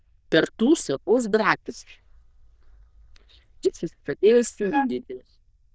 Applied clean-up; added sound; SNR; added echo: neural diffusion model UNIVERSE++.